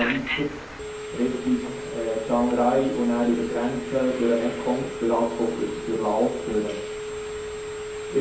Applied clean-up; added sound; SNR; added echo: none; Telephone; 7 dB; reverberation time 0.6 s.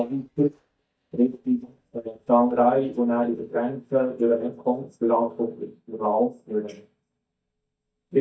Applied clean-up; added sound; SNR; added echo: neural mask model DeepFilterNet 3.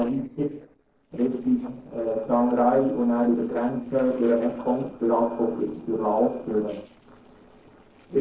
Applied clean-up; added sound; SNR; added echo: neural separator model SepFormer DNS4.